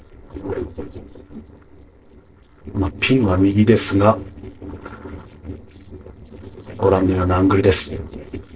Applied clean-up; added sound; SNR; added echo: neural separator model SepFormer DNS4.